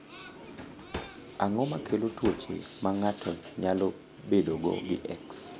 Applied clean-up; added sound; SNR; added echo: none; Drawer open or close; 13 dB; none.